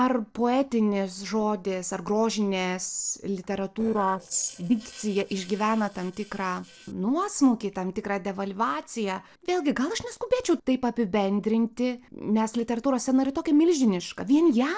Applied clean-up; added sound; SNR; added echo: neural separator model SepFormer DNS4.